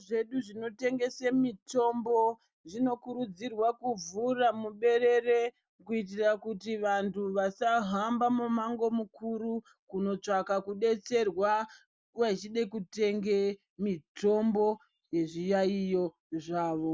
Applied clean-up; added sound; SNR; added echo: none; none; none; none.